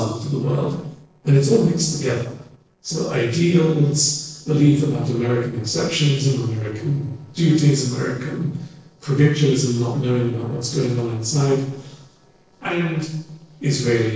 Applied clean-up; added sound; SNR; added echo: neural separator model SepFormer DNS4.